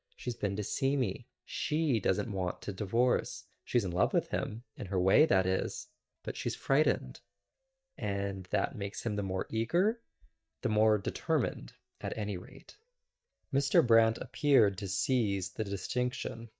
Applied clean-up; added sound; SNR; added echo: neural mask model DeepFilterNet 3.